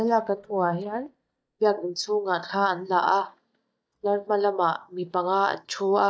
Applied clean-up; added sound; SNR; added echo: neural mask model DeepFilterNet 3.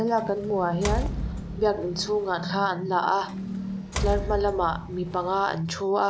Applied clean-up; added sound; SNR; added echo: none; Door; 8 dB; none.